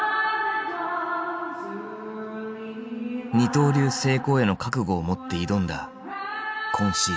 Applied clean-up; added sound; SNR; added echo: none; none; none; none.